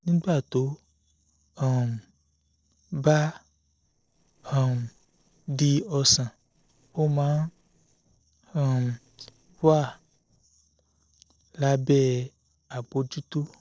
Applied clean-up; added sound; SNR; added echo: neural separator model SepFormer DNS4.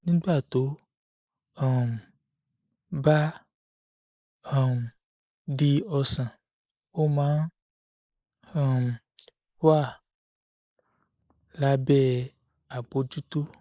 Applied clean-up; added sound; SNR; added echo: neural mask model Resemble Enhance denoiser.